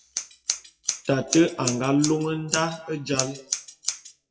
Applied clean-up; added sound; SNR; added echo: classical method WPE with log-MMSE.